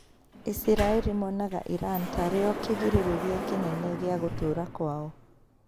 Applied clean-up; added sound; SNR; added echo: none; Sliding door; 7 dB; none.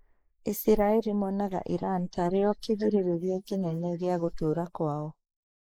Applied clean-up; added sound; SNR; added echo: neural mask model Resemble Enhance denoiser.